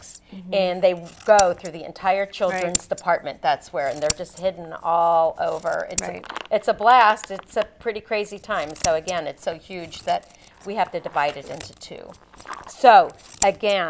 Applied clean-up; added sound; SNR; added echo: none; Scissors; 15 dB; none.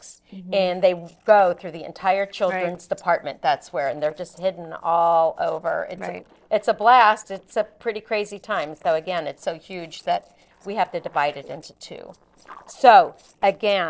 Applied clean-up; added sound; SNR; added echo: neural separator model SepFormer DNS4.